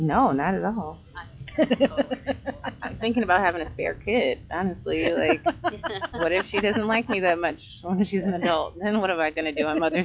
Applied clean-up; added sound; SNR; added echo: classical method log-MMSE.